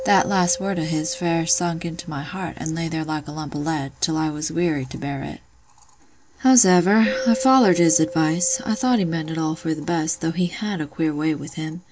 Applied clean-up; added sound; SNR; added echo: none; Keyboard (musical); 15 dB; none.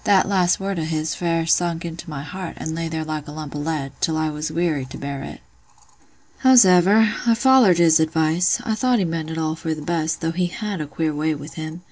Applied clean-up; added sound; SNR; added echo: none; none; none; none.